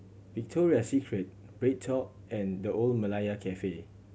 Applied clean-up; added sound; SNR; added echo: none; none; none; none.